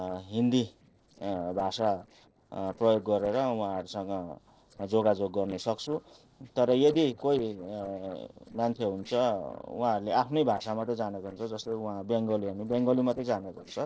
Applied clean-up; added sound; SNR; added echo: neural separator model SepFormer DNS4.